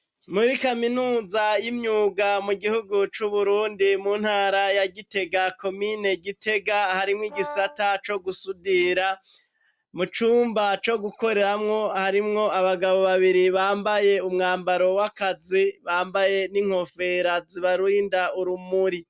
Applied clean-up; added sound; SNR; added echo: none; Brass instrument; 14 dB; none.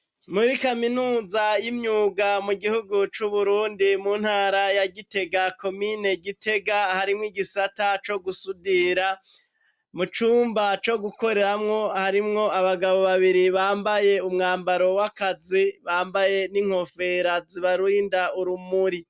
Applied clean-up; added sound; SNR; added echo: none; none; none; none.